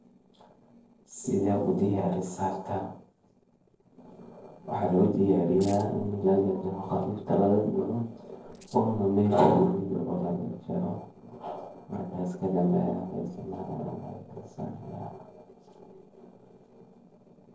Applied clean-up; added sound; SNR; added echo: neural separator model SepFormer DNS4.